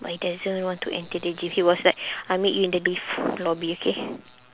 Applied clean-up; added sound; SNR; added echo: none; none; none; none.